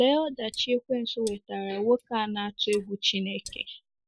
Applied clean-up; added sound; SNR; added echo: neural mask model Resemble Enhance denoiser.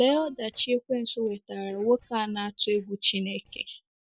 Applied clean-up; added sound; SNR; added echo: neural mask model DeepFilterNet 3.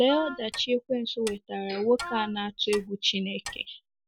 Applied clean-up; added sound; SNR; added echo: none; Wind instrument, woodwind instrument + Clock; 14 dB; none.